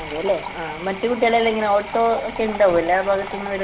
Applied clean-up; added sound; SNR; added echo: none; Sink (filling or washing) / Water tap, faucet; 12 dB; reverberation time 2.2 s.